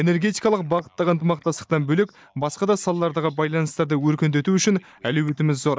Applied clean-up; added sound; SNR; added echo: neural mask model DeepFilterNet 3.